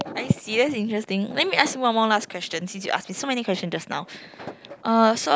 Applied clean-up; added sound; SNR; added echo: none; none; none; none.